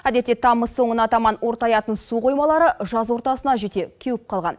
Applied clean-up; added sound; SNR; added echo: none; none; none; none.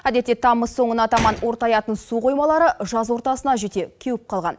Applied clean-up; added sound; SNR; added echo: none; Gunshot, gunfire; 13 dB; none.